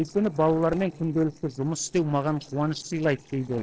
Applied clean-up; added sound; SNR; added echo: neural separator model SepFormer DNS4.